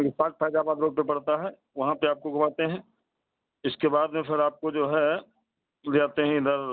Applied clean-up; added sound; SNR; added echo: none; none; none; none.